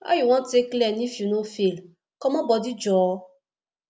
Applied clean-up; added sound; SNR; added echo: none; none; none; none.